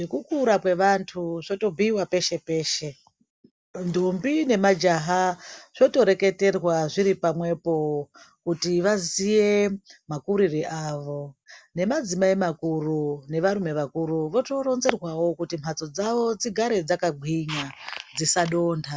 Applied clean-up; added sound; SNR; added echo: none; none; none; none.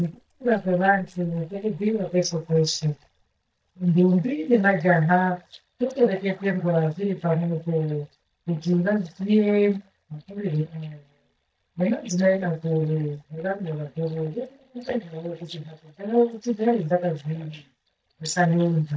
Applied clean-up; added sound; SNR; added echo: neural mask model DeepFilterNet 3.